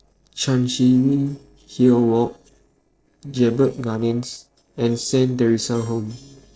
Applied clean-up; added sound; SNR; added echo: neural separator model SepFormer DNS4.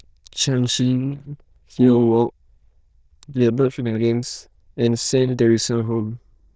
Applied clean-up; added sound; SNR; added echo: neural diffusion model UNIVERSE++.